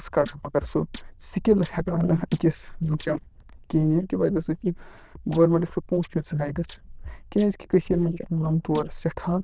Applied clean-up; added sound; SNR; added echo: neural diffusion model UNIVERSE++.